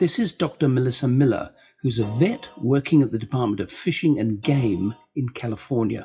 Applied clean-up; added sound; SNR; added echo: classical method WPE with log-MMSE.